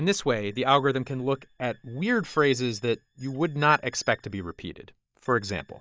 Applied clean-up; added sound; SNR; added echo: neural mask model DeepFilterNet 3.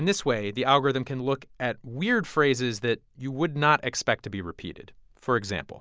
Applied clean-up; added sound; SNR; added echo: none; none; none; none.